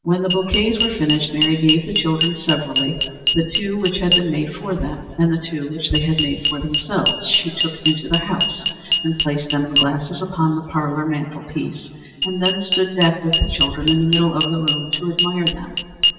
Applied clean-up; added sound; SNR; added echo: none; Glass; 2 dB; reverberation time 2.3 s.